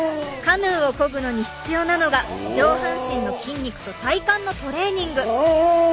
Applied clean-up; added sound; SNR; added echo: none; Dog; 2 dB; none.